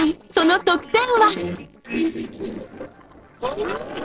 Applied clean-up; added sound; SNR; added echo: neural separator model SepFormer DNS4.